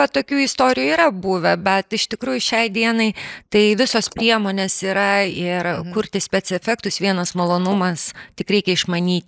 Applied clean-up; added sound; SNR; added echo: neural mask model Resemble Enhance denoiser.